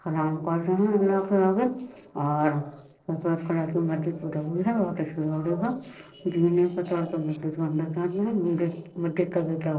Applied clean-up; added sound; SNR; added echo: neural separator model SepFormer DNS4.